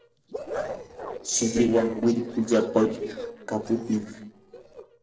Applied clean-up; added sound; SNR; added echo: neural separator model SepFormer DNS4.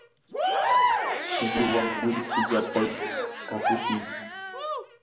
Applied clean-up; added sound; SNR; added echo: none; Crowd / Cheering; -3 dB; reverberation time 0.9 s.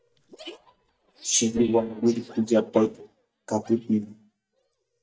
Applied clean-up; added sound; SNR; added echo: neural mask model DeepFilterNet 3.